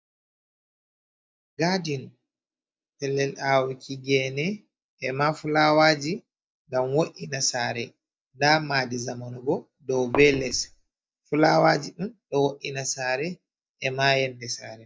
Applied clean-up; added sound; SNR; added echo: neural mask model DeepFilterNet 3.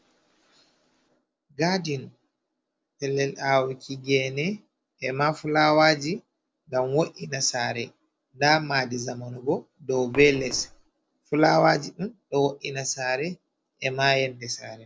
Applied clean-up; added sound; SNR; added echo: neural separator model SepFormer DNS4.